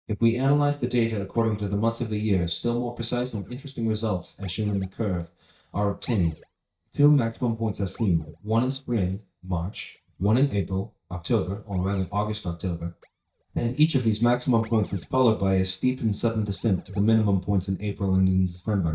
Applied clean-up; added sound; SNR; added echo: neural mask model DeepFilterNet 3.